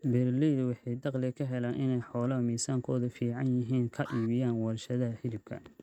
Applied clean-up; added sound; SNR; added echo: neural mask model RNNoise.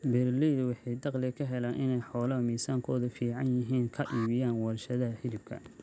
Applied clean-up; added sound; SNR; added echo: none; Alarm; 20 dB; none.